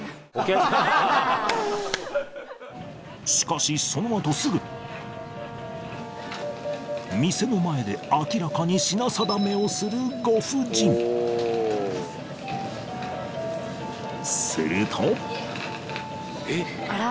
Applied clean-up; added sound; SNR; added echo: none; Brass instrument; 16 dB; none.